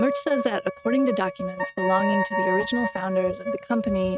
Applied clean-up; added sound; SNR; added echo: neural mask model RNNoise.